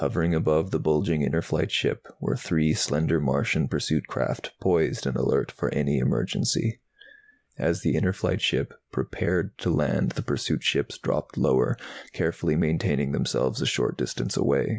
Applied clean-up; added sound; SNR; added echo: none; none; none; none.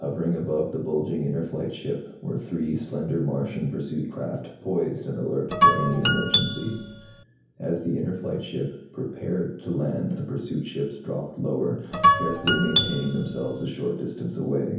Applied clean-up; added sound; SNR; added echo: none; Guitar; -4 dB; reverberation time 0.7 s.